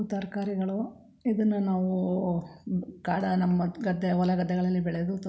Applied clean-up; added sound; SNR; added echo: none; none; none; none.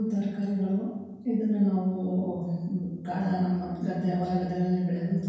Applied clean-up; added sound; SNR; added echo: none; none; none; reverberation time 1.0 s.